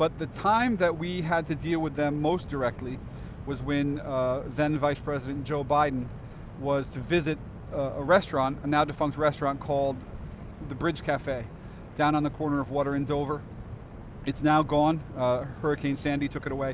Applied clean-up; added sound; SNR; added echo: none; none; none; none.